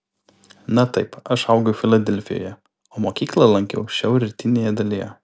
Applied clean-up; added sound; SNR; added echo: none; none; none; none.